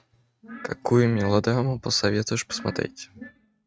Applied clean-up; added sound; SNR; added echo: neural mask model RNNoise.